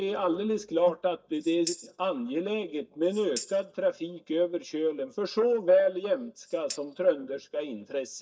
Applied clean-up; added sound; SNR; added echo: neural mask model DeepFilterNet 3.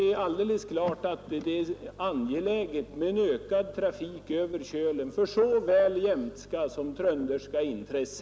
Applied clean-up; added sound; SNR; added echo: none; none; none; none.